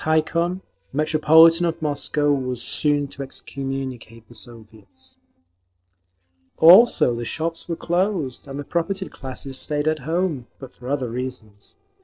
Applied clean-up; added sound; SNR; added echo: neural separator model SepFormer DNS4.